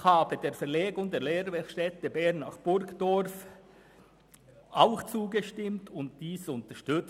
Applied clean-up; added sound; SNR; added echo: none; none; none; none.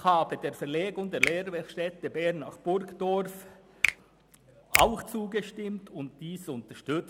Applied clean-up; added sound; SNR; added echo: none; Finger snapping + Finger snapping; 3 dB; none.